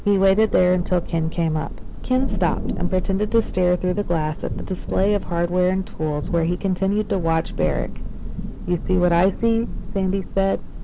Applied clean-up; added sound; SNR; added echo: none; Thunder / Rain; 4 dB; none.